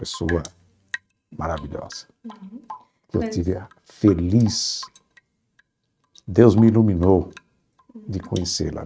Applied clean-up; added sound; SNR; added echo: neural mask model RNNoise.